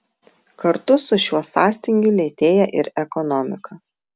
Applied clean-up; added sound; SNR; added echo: none; none; none; none.